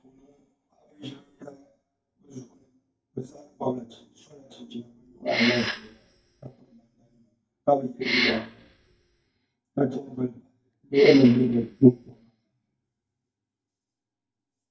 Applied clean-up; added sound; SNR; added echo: neural mask model DeepFilterNet 3.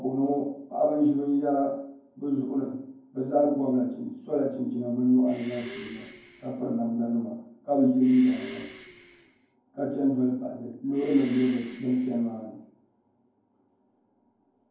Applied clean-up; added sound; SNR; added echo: none; Breathing; 19 dB; reverberation time 0.9 s.